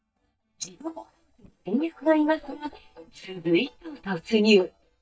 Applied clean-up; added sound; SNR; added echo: neural mask model DeepFilterNet 3.